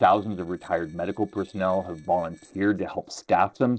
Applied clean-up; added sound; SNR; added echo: neural separator model SepFormer DNS4.